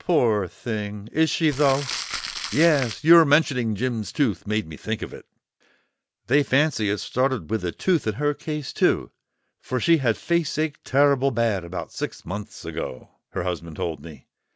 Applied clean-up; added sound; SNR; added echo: none; Crumpling, crinkling; 9 dB; none.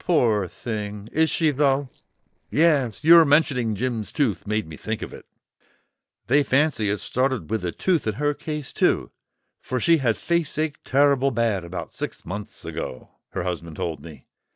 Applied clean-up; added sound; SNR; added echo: neural separator model SepFormer DNS4.